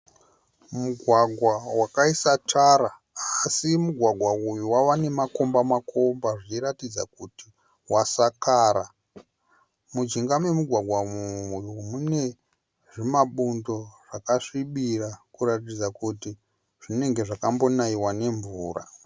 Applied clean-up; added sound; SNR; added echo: none; none; none; none.